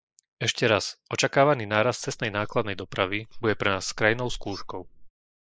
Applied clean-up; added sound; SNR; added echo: neural mask model Resemble Enhance denoiser.